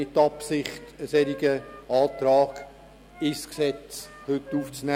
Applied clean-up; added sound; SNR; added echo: none; Wind instrument, woodwind instrument; 19 dB; none.